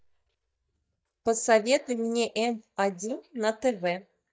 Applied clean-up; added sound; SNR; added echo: neural mask model DeepFilterNet 3.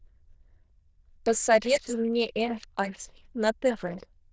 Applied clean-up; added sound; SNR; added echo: neural diffusion model UNIVERSE++.